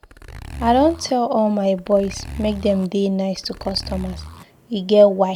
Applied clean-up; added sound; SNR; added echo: none; Zipper (clothing); 15 dB; none.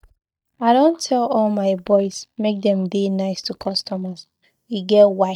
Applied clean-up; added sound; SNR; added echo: neural mask model DeepFilterNet 3.